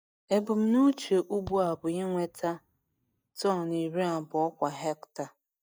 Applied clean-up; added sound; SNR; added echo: neural mask model DeepFilterNet 3.